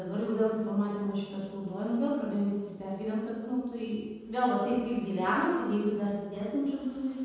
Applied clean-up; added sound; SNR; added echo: none; none; none; reverberation time 1.2 s.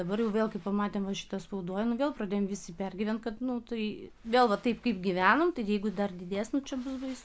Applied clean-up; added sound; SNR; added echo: none; none; none; none.